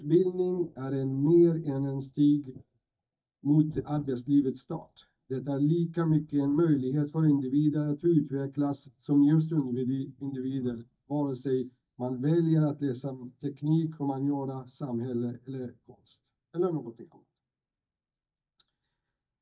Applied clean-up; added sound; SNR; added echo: neural mask model DeepFilterNet 3.